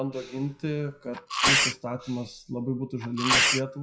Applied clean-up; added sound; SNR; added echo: classical method WPE with log-MMSE.